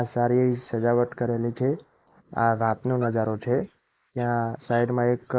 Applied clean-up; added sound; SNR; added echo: neural mask model Resemble Enhance denoiser.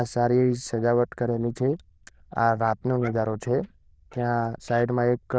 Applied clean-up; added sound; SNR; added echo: neural diffusion model UNIVERSE++.